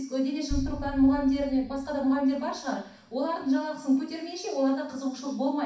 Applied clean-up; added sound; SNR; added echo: none; Boom; 11 dB; reverberation time 0.6 s.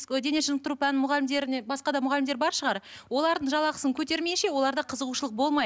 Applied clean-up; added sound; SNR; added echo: none; none; none; none.